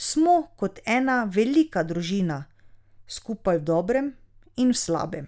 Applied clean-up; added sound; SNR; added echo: none; none; none; none.